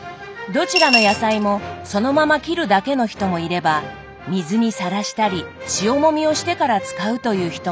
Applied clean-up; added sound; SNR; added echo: none; Coin (dropping) / Glass; 1 dB; none.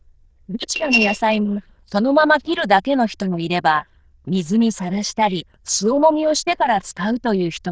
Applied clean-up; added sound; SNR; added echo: neural diffusion model UNIVERSE++.